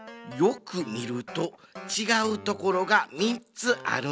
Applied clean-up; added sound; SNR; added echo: none; none; none; none.